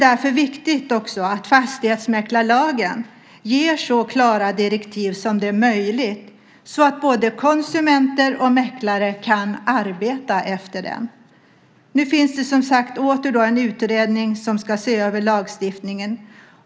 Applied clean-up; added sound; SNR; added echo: none; none; none; none.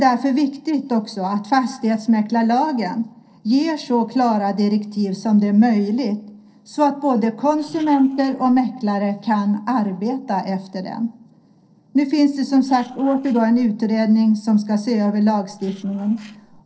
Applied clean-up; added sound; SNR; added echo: neural separator model SepFormer DNS4.